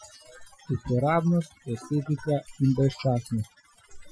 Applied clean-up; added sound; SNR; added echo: classical method Wiener filter.